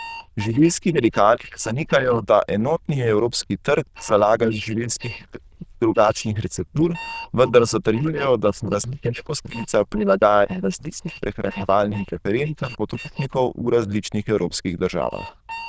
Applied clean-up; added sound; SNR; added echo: neural diffusion model UNIVERSE++.